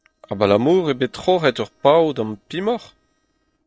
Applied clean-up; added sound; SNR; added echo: neural separator model SepFormer DNS4.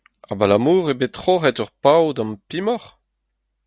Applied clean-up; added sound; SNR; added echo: none; none; none; none.